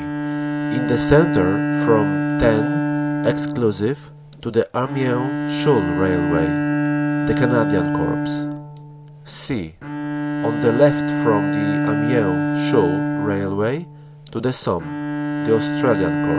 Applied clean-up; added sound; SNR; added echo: none; Bowed string instrument; 0 dB; none.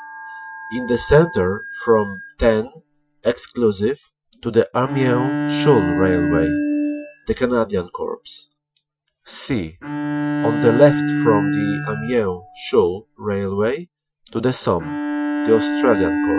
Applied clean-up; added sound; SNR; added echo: classical method Wiener filter.